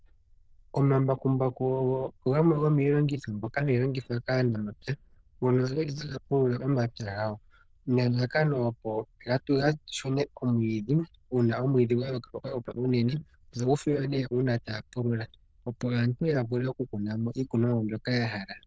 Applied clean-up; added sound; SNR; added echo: neural diffusion model UNIVERSE++.